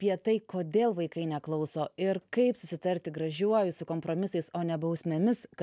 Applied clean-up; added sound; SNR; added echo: none; none; none; none.